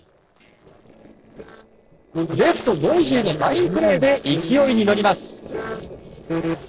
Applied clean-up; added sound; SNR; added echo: neural separator model SepFormer DNS4.